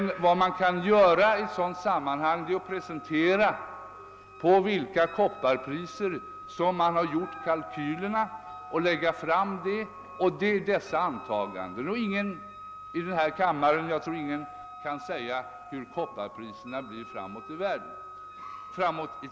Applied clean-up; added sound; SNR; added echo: none; Dog + Wind instrument, woodwind instrument; 15 dB; none.